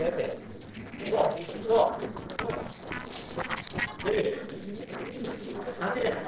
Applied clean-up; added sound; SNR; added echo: neural separator model SepFormer DNS4.